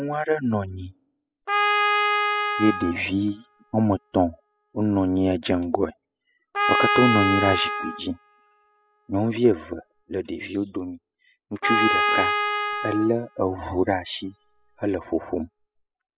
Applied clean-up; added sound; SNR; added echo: classical method spectral subtraction.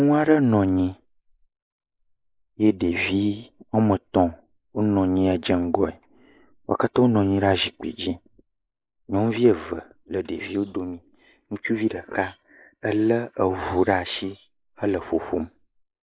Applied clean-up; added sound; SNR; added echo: neural mask model Resemble Enhance denoiser.